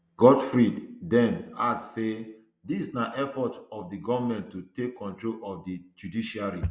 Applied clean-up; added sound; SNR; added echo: none; none; none; none.